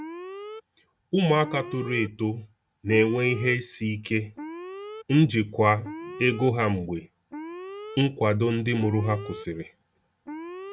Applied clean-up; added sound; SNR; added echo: none; Alarm; 14 dB; none.